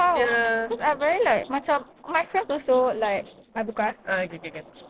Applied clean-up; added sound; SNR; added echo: neural separator model SepFormer DNS4.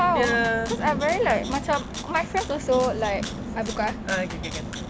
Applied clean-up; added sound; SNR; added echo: none; Rattle (instrument); 16 dB; none.